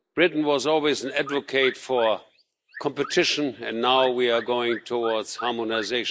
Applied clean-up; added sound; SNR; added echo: neural mask model Resemble Enhance denoiser.